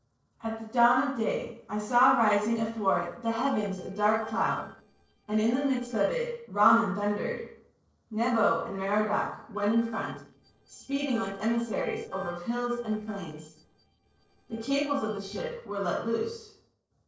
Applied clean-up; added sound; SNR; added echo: neural separator model SepFormer DNS4.